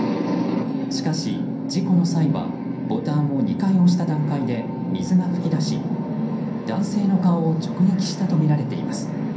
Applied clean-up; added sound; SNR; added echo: none; none; none; reverberation time 0.6 s.